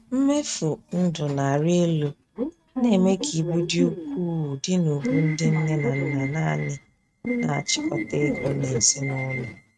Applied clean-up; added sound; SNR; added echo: neural mask model RNNoise.